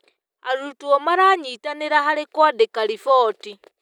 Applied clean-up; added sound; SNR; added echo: none; none; none; none.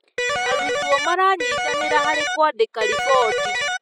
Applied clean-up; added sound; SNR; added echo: classical method spectral subtraction.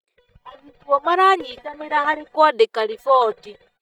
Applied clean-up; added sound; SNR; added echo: neural mask model DeepFilterNet 3.